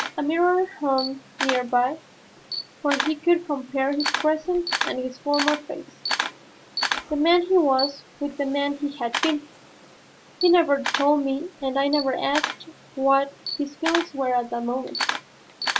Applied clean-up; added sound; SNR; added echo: none; Camera; 7 dB; none.